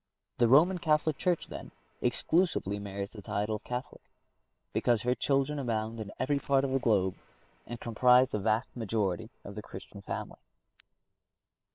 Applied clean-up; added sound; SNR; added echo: neural separator model SepFormer WHAM!.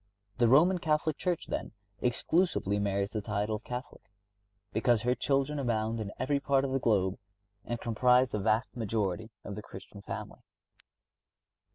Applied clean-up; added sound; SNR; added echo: none; none; none; none.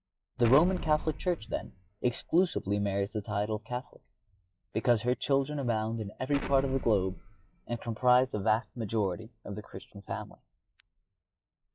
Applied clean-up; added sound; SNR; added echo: classical method log-MMSE.